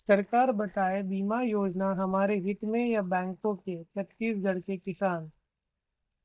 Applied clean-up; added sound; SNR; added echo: neural mask model DeepFilterNet 3.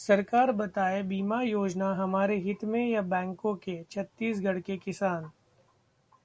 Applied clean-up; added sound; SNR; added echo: none; none; none; none.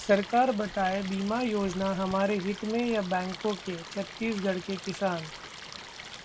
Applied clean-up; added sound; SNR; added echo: none; Stream; 13 dB; none.